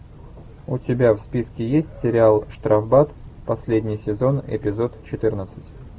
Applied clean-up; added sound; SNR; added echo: none; none; none; none.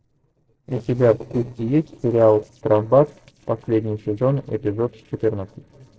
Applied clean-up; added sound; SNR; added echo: neural separator model SepFormer DNS4.